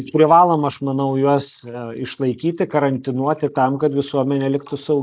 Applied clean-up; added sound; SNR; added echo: neural mask model Resemble Enhance denoiser.